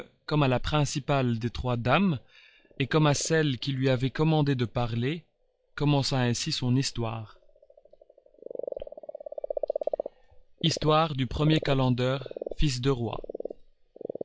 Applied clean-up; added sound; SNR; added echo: classical method log-MMSE.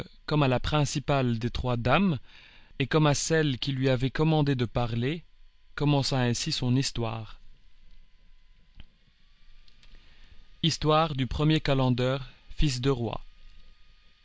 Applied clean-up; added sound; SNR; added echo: none; none; none; none.